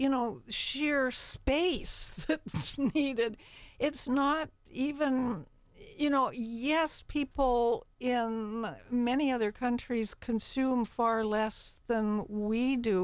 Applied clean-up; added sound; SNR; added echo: none; none; none; none.